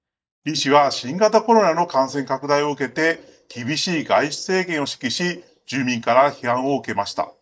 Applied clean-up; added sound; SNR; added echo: neural mask model DeepFilterNet 3.